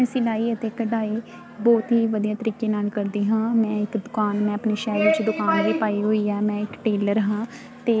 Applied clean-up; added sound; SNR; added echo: none; none; none; none.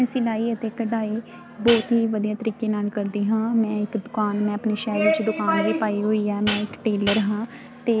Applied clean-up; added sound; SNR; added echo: none; Hi-hat; 0 dB; none.